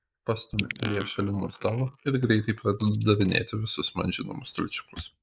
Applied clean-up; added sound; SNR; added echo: neural mask model Resemble Enhance denoiser.